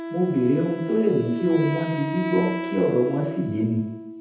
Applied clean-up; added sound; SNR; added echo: none; Wind instrument, woodwind instrument; 7 dB; reverberation time 0.9 s.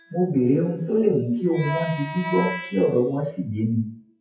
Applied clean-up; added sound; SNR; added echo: classical method WPE with log-MMSE.